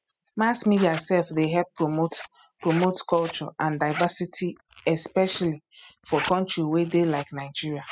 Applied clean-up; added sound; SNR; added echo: classical method spectral subtraction.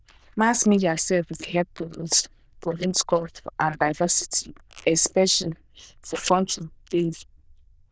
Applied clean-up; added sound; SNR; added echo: neural diffusion model UNIVERSE++.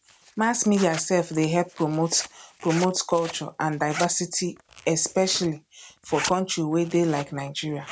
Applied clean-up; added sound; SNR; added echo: none; Zipper (clothing); 15 dB; none.